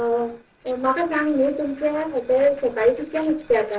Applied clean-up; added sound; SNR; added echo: neural separator model SepFormer DNS4.